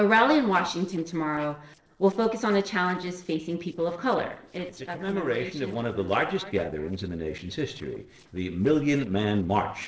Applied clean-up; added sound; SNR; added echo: neural separator model SepFormer DNS4.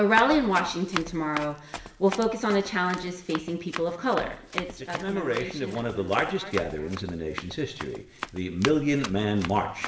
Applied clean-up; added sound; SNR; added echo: none; Run; 11 dB; reverberation time 1.0 s.